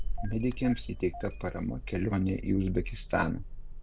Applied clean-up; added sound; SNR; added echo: none; Engine starting / Car; 5 dB; none.